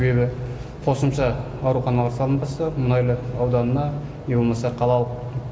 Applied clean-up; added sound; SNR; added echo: none; none; none; none.